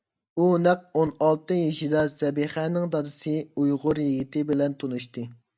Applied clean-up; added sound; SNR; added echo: none; none; none; none.